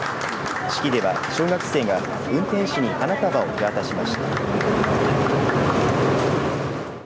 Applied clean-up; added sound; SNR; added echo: none; none; none; none.